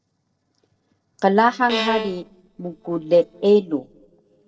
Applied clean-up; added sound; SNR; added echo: neural separator model SepFormer DNS4.